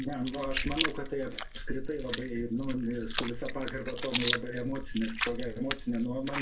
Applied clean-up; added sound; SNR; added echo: none; Chewing, mastication; -1 dB; reverberation time 0.2 s.